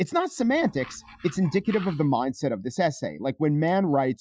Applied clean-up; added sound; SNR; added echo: classical method Wiener filter.